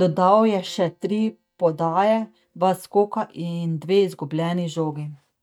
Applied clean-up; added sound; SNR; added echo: neural mask model DeepFilterNet 3.